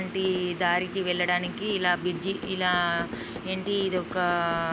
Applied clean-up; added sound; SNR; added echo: none; Fire / Fireworks; 15 dB; none.